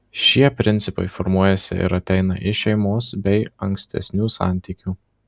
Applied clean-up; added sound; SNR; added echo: none; none; none; none.